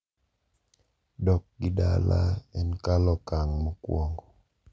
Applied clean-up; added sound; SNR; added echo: none; none; none; none.